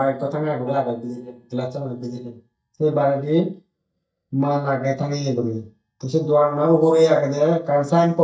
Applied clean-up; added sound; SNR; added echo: neural mask model DeepFilterNet 3.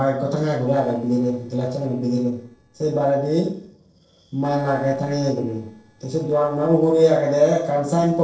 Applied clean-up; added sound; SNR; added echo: neural separator model SepFormer DNS4.